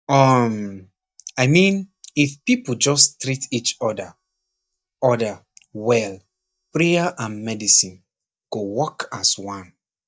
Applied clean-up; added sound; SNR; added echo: neural mask model DeepFilterNet 3.